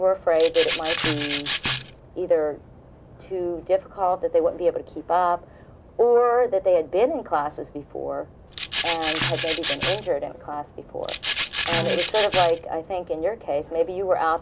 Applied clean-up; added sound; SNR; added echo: none; Rattle (instrument); 4 dB; none.